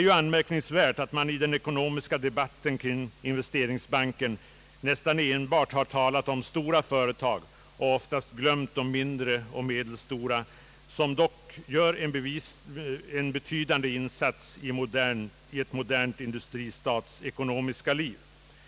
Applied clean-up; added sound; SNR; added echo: none; none; none; none.